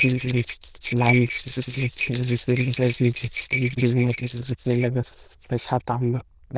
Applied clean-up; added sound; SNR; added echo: neural diffusion model UNIVERSE++.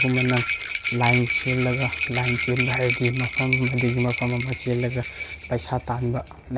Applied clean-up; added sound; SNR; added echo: none; Rattle; 4 dB; none.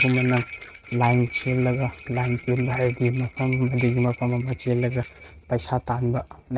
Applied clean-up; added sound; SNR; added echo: neural mask model RNNoise.